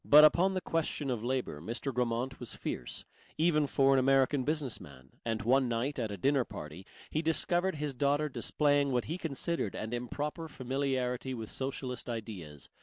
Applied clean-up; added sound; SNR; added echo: none; none; none; none.